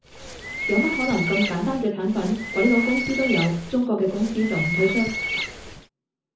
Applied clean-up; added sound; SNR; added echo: none; Bird; 5 dB; reverberation time 0.6 s.